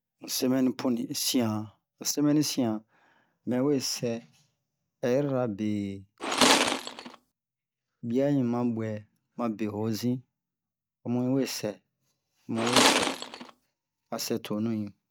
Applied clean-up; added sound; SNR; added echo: none; Tools; -5 dB; none.